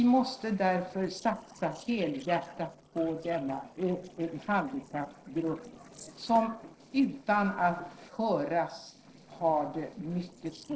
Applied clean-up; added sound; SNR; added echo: neural separator model SepFormer DNS4.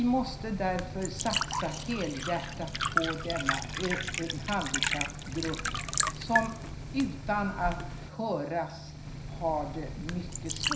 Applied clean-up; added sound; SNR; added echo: none; Liquid; 2 dB; reverberation time 0.5 s.